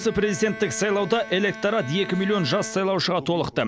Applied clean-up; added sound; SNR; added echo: none; Bowed string instrument; 14 dB; none.